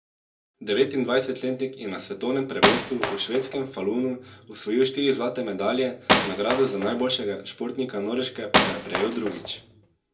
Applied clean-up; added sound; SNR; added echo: none; Wood; 0 dB; reverberation time 0.2 s.